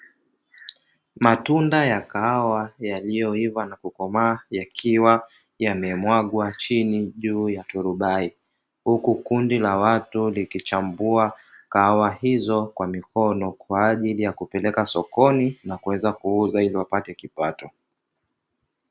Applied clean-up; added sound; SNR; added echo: none; none; none; none.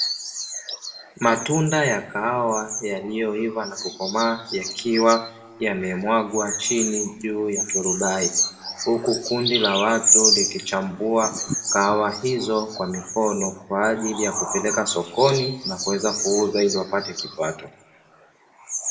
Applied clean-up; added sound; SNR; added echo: none; Bird vocalization, bird call, bird song; 4 dB; reverberation time 0.9 s.